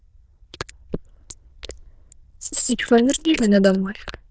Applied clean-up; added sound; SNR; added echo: neural diffusion model UNIVERSE++.